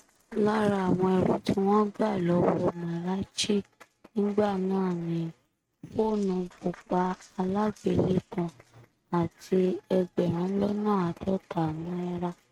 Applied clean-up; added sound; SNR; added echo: neural mask model RNNoise.